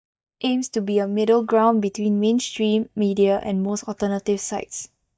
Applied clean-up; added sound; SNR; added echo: neural mask model DeepFilterNet 3.